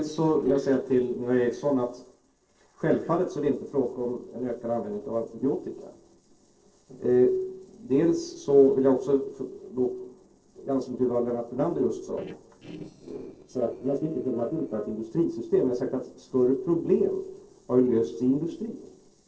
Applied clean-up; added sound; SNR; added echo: neural separator model SepFormer DNS4.